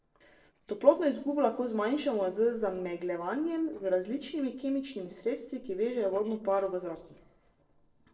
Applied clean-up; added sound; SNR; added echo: neural separator model SepFormer DNS4.